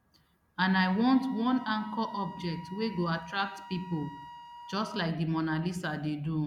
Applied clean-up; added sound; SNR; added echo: none; Wind instrument, woodwind instrument; 17 dB; none.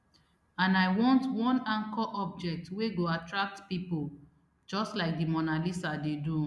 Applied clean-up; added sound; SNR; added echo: none; none; none; none.